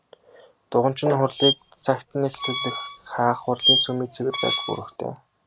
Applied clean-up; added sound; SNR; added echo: none; Squeak; 1 dB; none.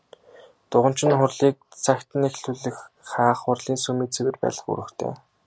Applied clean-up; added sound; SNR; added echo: none; none; none; none.